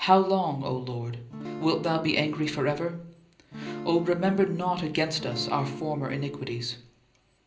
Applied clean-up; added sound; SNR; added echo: none; Acoustic guitar / Strum; 11 dB; reverberation time 0.5 s.